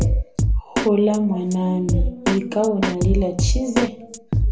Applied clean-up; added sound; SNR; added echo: none; Drum kit; -1 dB; reverberation time 0.3 s.